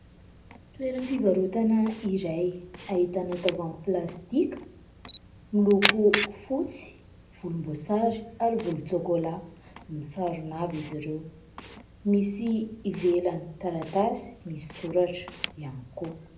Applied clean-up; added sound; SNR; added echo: none; Camera; 10 dB; reverberation time 0.5 s.